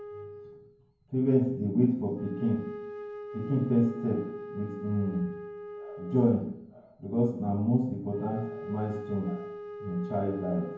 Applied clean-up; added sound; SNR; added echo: none; Wind instrument, woodwind instrument; 12 dB; reverberation time 0.9 s.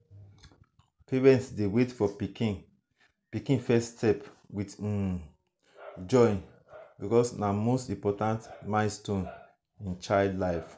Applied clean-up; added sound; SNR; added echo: none; none; none; none.